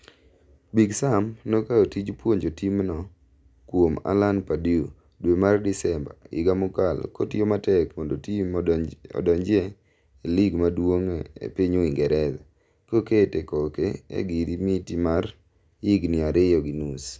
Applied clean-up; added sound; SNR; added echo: none; none; none; none.